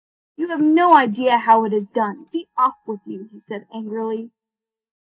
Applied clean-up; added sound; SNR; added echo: neural mask model DeepFilterNet 3.